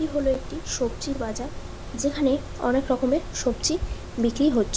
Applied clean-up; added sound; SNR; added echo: none; Mechanisms; 9 dB; none.